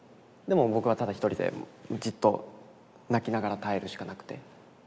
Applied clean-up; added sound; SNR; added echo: none; none; none; none.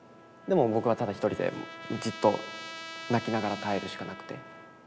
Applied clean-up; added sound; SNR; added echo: none; Trumpet; 13 dB; none.